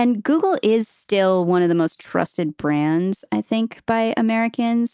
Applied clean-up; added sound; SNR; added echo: none; none; none; none.